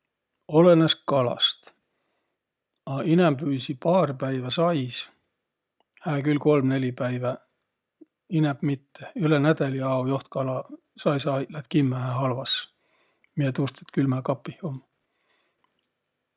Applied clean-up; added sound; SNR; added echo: none; none; none; none.